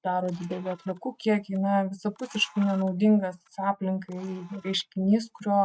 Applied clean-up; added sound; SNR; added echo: neural mask model RNNoise.